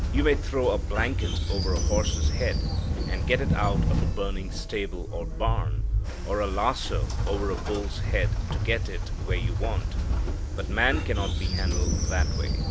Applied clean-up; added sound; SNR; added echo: none; Train; -5 dB; none.